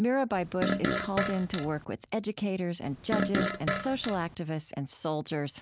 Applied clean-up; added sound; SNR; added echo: none; Fart; 1 dB; none.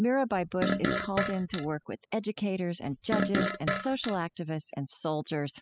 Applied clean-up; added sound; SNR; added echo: classical method spectral subtraction.